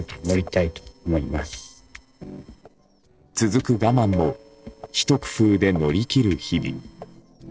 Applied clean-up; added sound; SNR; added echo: neural separator model SepFormer DNS4.